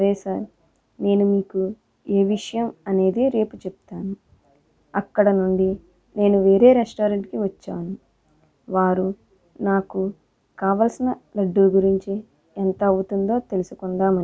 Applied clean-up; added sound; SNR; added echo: none; none; none; none.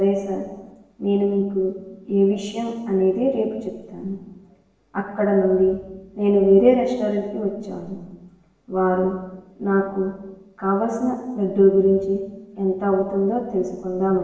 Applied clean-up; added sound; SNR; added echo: none; none; none; reverberation time 1.1 s.